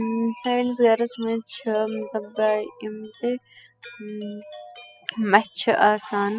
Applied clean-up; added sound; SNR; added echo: classical method spectral subtraction.